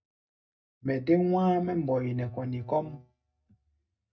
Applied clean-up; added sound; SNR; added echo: neural mask model DeepFilterNet 3.